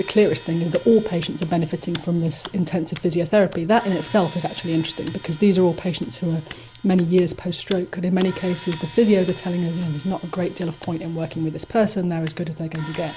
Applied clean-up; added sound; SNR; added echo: none; Crash cymbal + Hands; 19 dB; none.